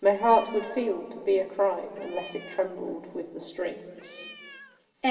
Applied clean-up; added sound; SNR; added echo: none; Cat; 19 dB; reverberation time 2.4 s.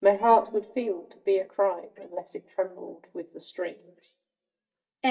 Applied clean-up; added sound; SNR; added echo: neural mask model DeepFilterNet 3.